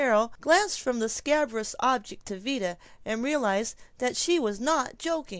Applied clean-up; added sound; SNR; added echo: none; none; none; none.